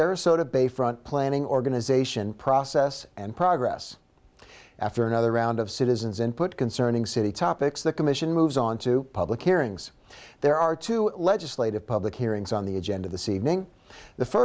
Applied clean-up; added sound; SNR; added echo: none; none; none; none.